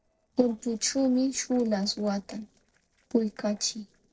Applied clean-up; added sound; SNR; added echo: neural separator model SepFormer DNS4.